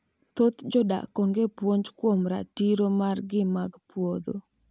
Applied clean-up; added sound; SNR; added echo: none; none; none; none.